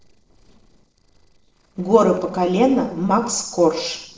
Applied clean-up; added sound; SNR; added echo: neural separator model SepFormer DNS4.